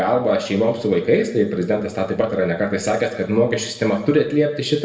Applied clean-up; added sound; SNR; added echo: none; none; none; reverberation time 0.8 s.